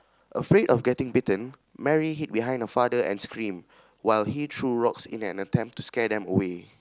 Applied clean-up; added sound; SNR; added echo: none; none; none; none.